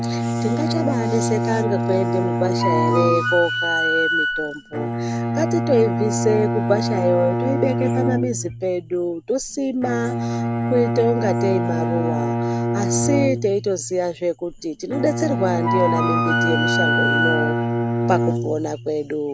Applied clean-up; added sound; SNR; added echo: none; Wind instrument, woodwind instrument + Bowed string instrument; -1 dB; none.